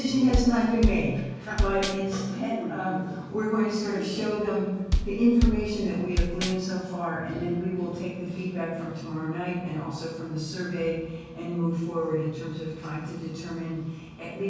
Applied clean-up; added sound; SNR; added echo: none; Bass drum; 0 dB; reverberation time 1.3 s.